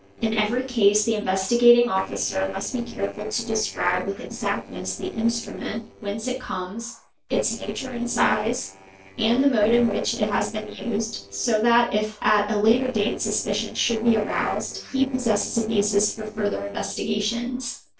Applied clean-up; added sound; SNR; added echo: neural separator model SepFormer DNS4.